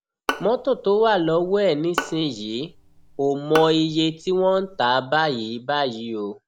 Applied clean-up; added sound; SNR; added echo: none; Bowed string instrument; 12 dB; none.